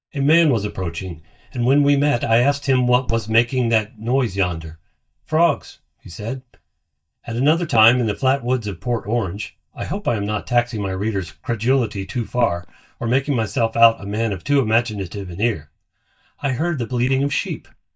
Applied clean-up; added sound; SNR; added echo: neural mask model DeepFilterNet 3.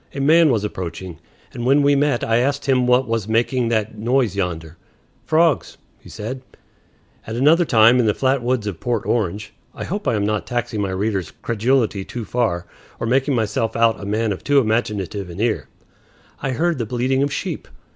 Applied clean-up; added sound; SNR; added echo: none; none; none; none.